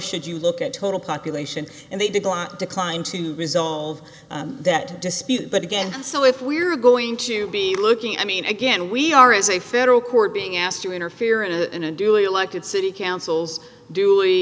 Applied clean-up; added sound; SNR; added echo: none; none; none; none.